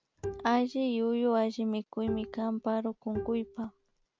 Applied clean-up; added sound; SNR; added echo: none; Bowed string instrument; 11 dB; none.